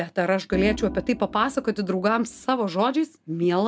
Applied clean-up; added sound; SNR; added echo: none; Organ; 12 dB; none.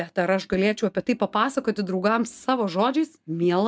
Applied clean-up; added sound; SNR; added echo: neural mask model DeepFilterNet 3.